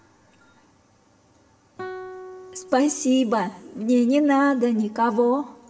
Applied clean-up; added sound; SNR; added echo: none; Guitar; 19 dB; reverberation time 2.7 s.